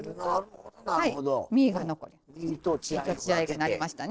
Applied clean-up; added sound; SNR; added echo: neural separator model SepFormer DNS4.